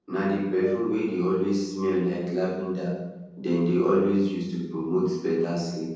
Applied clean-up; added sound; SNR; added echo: neural separator model SepFormer DNS4.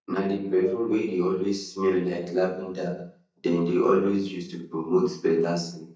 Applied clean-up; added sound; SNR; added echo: neural mask model DeepFilterNet 3.